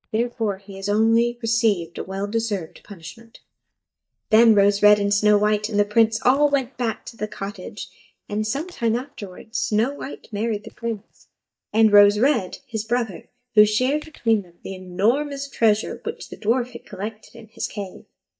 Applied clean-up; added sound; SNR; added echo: neural mask model DeepFilterNet 3.